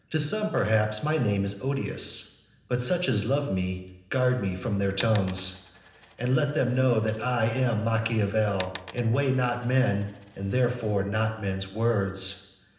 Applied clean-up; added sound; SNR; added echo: none; Coin (dropping); 16 dB; reverberation time 0.9 s.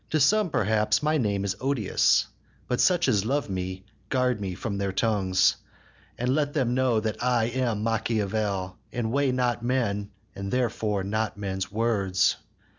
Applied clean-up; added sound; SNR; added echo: none; none; none; none.